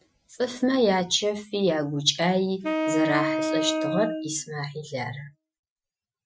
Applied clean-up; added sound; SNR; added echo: classical method Wiener filter.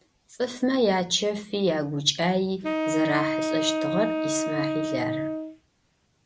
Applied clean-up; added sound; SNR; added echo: none; Wind instrument, woodwind instrument; 0 dB; none.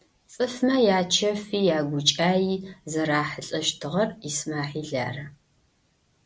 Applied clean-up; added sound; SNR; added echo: none; none; none; none.